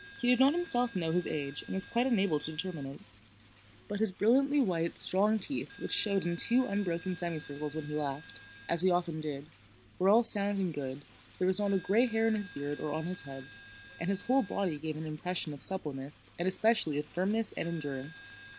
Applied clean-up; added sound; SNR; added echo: none; Coin (dropping); 20 dB; none.